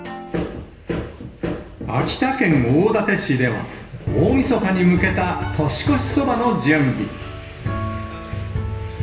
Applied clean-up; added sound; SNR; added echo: none; none; none; reverberation time 0.8 s.